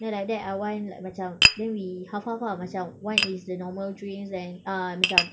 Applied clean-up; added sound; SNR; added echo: none; Tap; -2 dB; none.